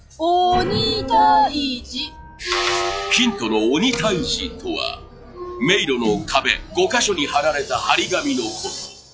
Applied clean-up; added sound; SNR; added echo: classical method log-MMSE.